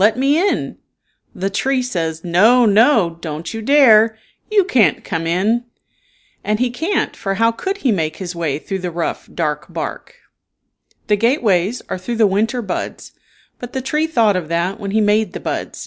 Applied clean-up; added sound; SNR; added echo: none; none; none; none.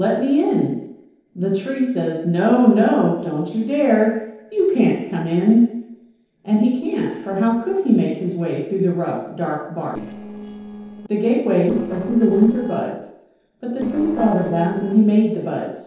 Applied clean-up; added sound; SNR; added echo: neural separator model SepFormer DNS4.